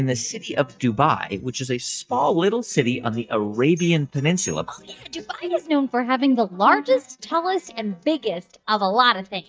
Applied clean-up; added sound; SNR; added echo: neural mask model DeepFilterNet 3.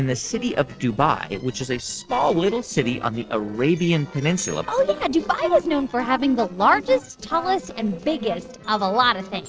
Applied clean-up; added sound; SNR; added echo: neural separator model SepFormer DNS4.